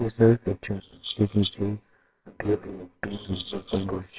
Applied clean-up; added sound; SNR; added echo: neural separator model SepFormer WHAMR!.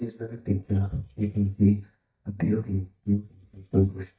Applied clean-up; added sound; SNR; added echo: neural mask model DeepFilterNet 3.